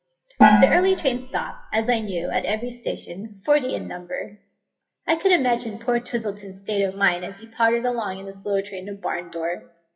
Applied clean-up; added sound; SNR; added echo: classical method WPE with log-MMSE.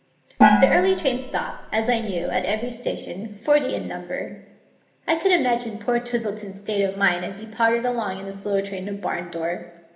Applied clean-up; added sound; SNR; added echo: none; Gong; -1 dB; reverberation time 1.1 s.